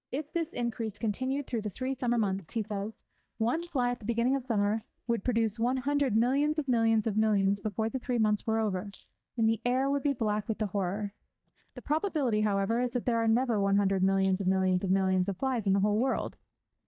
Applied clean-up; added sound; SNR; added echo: neural mask model DeepFilterNet 3.